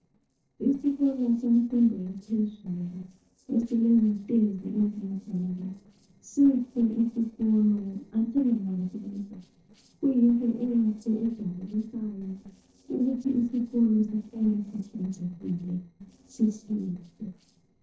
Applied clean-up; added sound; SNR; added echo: neural separator model SepFormer DNS4.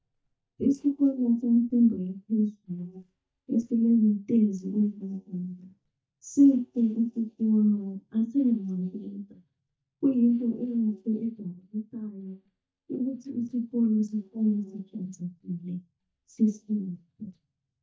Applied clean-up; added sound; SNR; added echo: neural mask model DeepFilterNet 3.